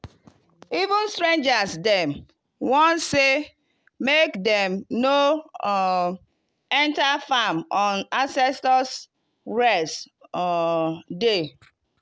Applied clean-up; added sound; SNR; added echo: none; none; none; none.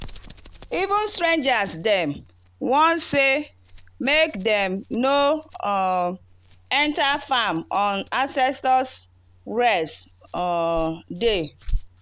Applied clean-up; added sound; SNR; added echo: none; Rattle; 14 dB; none.